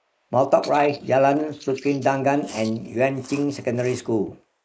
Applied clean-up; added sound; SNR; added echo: neural mask model Resemble Enhance denoiser.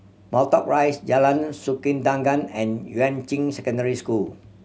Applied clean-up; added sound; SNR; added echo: none; none; none; none.